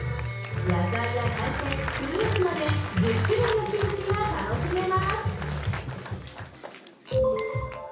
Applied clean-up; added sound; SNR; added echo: none; Applause; 10 dB; reverberation time 0.6 s.